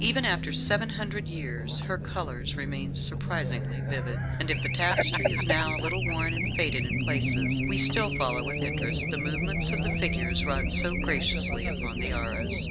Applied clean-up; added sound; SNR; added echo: none; Race car, auto racing / Alarm; -2 dB; none.